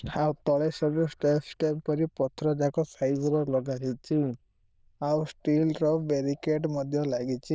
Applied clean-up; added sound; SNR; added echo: neural diffusion model UNIVERSE++.